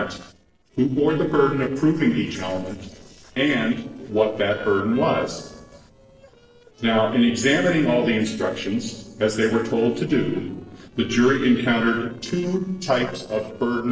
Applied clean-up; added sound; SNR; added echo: neural separator model SepFormer DNS4.